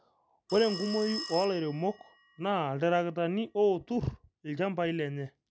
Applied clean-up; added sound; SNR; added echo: none; Telephone; 14 dB; none.